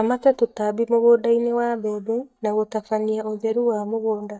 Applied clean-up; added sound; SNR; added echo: neural mask model DeepFilterNet 3.